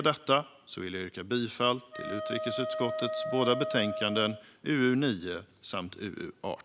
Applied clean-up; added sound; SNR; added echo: none; Wind instrument, woodwind instrument; 5 dB; none.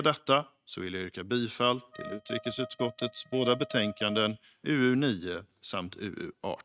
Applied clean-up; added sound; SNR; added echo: neural mask model RNNoise.